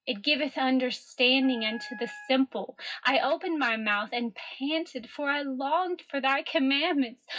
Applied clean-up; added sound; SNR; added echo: classical method WPE with log-MMSE.